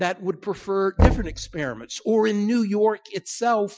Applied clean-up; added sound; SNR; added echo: classical method Wiener filter.